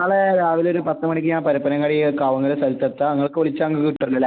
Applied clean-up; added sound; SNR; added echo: none; none; none; none.